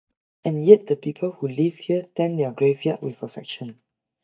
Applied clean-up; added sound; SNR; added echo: neural mask model DeepFilterNet 3.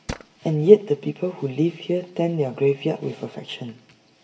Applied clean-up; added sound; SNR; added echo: none; Tools; 13 dB; reverberation time 0.9 s.